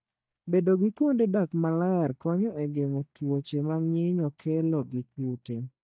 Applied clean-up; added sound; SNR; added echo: neural mask model DeepFilterNet 3.